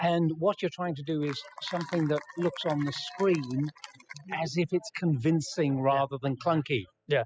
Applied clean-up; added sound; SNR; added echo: classical method spectral subtraction.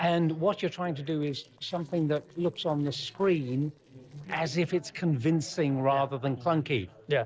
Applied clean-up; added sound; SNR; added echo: neural separator model SepFormer DNS4.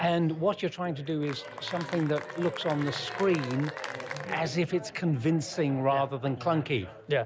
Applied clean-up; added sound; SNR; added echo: none; Applause / Cheering; 10 dB; none.